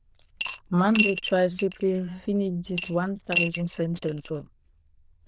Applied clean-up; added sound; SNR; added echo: neural diffusion model UNIVERSE++.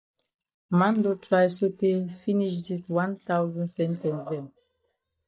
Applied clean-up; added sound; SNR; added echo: neural mask model DeepFilterNet 3.